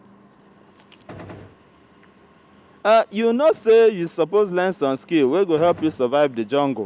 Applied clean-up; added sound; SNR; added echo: none; Gunshot, gunfire; 18 dB; none.